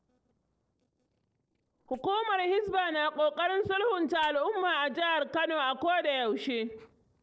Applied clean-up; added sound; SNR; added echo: neural separator model SepFormer DNS4.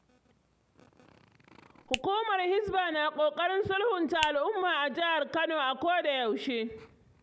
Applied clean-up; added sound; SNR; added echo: none; Finger snapping; 10 dB; none.